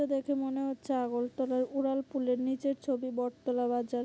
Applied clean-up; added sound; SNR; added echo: none; none; none; none.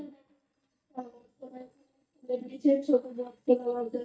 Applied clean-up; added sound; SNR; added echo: neural mask model DeepFilterNet 3.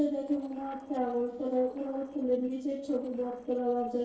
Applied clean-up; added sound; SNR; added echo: neural separator model SepFormer DNS4.